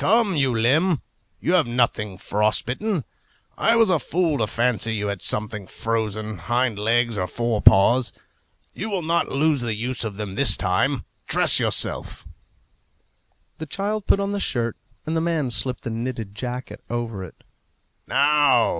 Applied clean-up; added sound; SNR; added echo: none; none; none; none.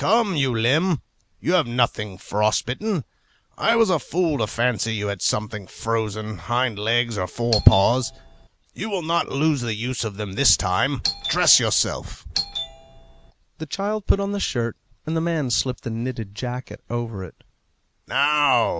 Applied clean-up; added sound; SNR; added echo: none; Doorbell; 8 dB; none.